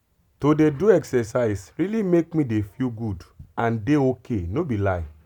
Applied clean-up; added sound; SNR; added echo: none; none; none; none.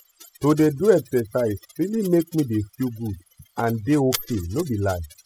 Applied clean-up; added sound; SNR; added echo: classical method spectral subtraction.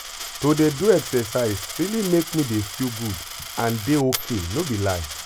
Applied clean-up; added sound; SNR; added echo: none; Coin (dropping); 10 dB; none.